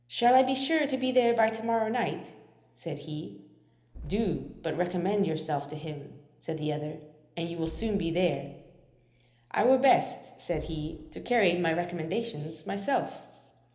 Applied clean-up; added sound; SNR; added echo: none; Boom; 19 dB; reverberation time 0.8 s.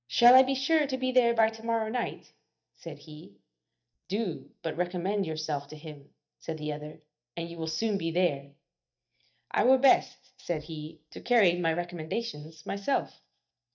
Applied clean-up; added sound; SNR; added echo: neural mask model DeepFilterNet 3.